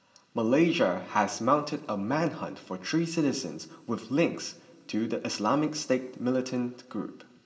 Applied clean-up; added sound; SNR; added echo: none; none; none; reverberation time 1.6 s.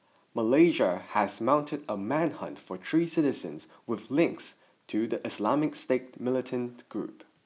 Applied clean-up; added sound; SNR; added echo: none; none; none; none.